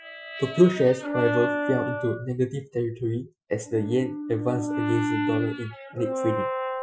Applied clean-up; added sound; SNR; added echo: classical method Wiener filter.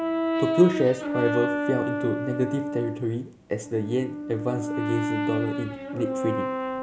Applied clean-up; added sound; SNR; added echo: none; Brass instrument; 2 dB; none.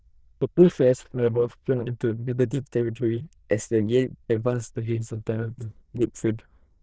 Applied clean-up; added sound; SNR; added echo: neural diffusion model UNIVERSE++.